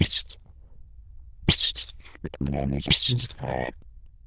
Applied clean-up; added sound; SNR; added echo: neural diffusion model UNIVERSE++.